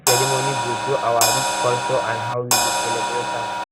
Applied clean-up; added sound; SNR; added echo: none; Crash cymbal; -3 dB; none.